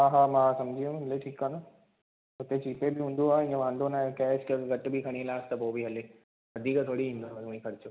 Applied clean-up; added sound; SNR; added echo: none; none; none; none.